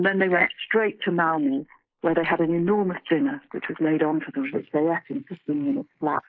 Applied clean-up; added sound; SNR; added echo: neural mask model Resemble Enhance denoiser.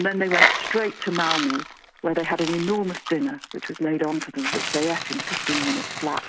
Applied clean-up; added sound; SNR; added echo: none; Coin (dropping); 2 dB; none.